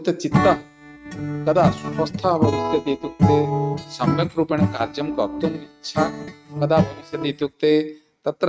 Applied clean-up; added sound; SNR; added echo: neural mask model RNNoise.